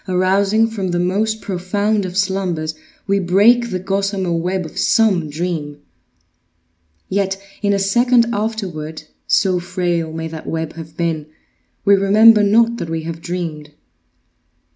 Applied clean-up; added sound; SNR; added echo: none; none; none; none.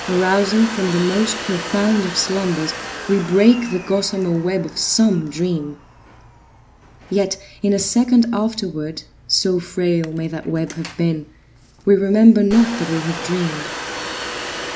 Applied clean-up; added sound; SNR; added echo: none; Domestic sounds, home sounds; 13 dB; none.